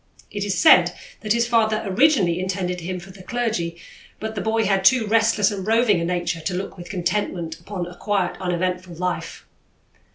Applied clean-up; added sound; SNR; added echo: none; none; none; none.